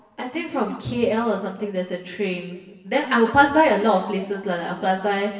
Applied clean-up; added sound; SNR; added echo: none; none; none; reverberation time 1.0 s.